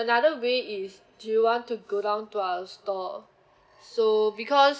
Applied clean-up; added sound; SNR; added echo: none; none; none; none.